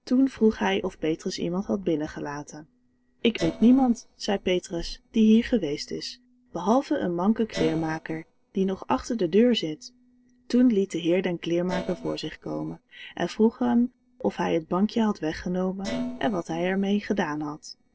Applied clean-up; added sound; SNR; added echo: neural separator model SepFormer DNS4.